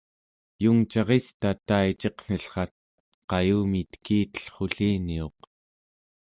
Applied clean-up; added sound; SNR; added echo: none; none; none; none.